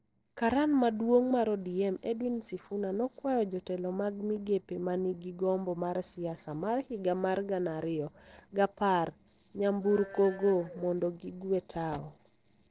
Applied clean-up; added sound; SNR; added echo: neural separator model SepFormer DNS4.